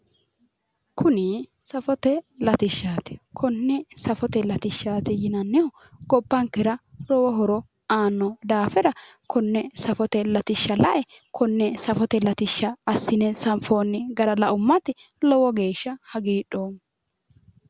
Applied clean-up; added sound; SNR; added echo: none; none; none; none.